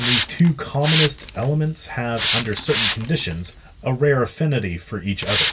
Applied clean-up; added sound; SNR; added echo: none; Hiss; 5 dB; reverberation time 0.1 s.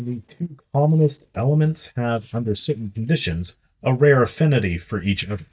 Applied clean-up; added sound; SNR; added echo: neural mask model DeepFilterNet 3.